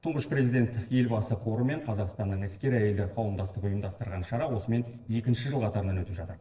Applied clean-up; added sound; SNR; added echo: neural separator model SepFormer DNS4.